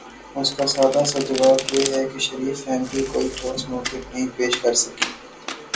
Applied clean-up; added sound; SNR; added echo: none; Domestic sounds, home sounds; 11 dB; reverberation time 0.2 s.